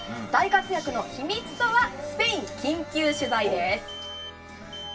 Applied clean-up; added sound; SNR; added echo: none; Alarm; 17 dB; reverberation time 0.2 s.